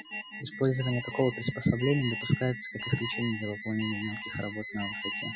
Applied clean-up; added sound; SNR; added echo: classical method Wiener filter.